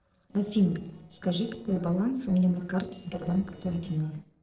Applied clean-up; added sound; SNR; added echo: neural separator model SepFormer DNS4.